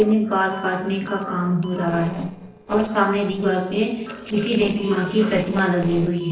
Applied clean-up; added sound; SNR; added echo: neural separator model SepFormer DNS4.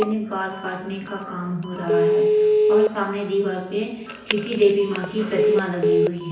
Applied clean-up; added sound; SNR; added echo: none; Telephone; -2 dB; reverberation time 0.9 s.